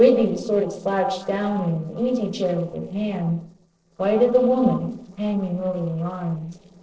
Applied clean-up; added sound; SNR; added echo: neural separator model SepFormer DNS4.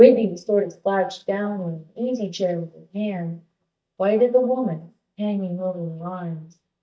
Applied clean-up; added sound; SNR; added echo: neural mask model DeepFilterNet 3.